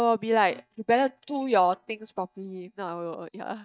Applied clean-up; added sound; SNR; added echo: neural mask model DeepFilterNet 3.